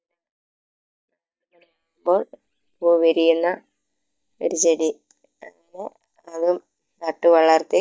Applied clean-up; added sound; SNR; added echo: neural mask model DeepFilterNet 3.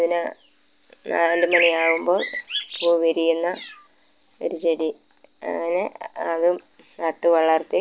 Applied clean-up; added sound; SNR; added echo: none; Bird; 4 dB; none.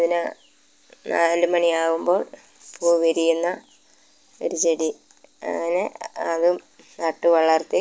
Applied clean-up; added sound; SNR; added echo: none; none; none; none.